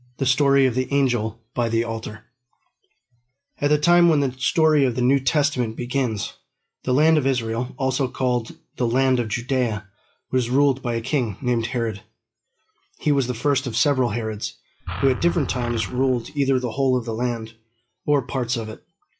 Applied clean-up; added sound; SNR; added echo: classical method log-MMSE.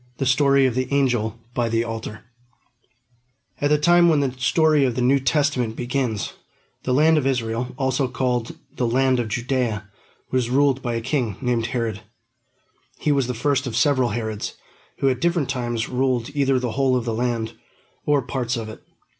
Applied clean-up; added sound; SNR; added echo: none; none; none; none.